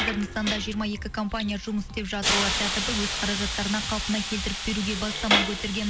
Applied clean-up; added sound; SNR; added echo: none; Hiss; 1 dB; none.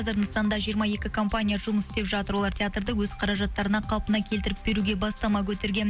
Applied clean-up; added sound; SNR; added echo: none; none; none; none.